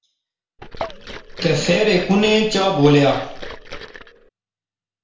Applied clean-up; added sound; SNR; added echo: none; Liquid; 13 dB; reverberation time 0.5 s.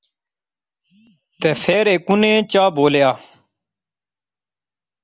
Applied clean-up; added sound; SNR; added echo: none; none; none; none.